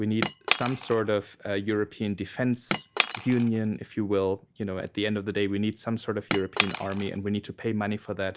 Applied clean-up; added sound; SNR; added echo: none; Cutlery, silverware / Chink, clink; 5 dB; none.